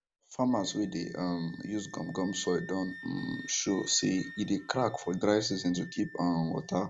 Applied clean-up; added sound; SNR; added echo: none; Wind instrument, woodwind instrument; 18 dB; none.